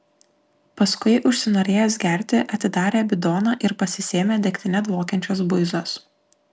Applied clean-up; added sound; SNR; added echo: none; none; none; none.